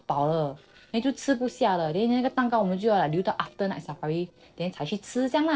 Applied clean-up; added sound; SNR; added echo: neural separator model SepFormer DNS4.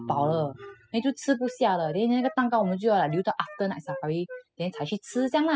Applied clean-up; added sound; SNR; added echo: classical method spectral subtraction.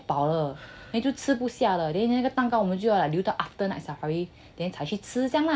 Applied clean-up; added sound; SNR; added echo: none; none; none; none.